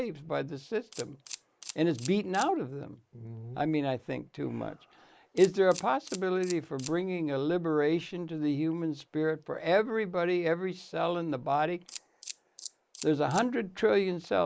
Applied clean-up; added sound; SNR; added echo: neural mask model Resemble Enhance denoiser.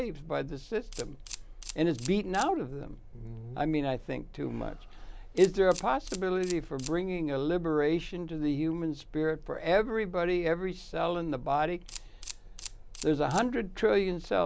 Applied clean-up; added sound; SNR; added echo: none; Camera; 17 dB; none.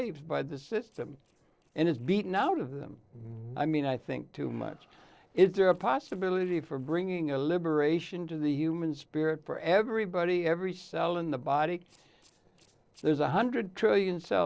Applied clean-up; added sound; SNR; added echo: neural separator model SepFormer DNS4.